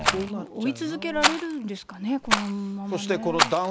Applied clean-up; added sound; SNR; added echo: none; Rattle; 1 dB; none.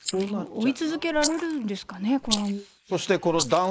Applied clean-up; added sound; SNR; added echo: neural mask model Resemble Enhance denoiser.